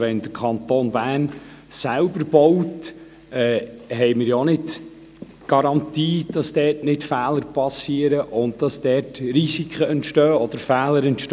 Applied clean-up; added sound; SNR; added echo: none; none; none; none.